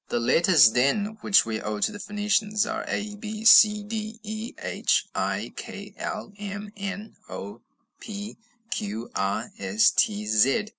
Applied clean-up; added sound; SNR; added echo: none; none; none; none.